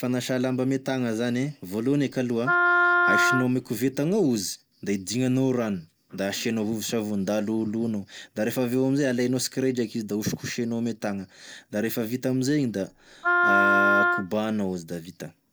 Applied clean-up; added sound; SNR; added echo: none; Wind instrument, woodwind instrument; -3 dB; none.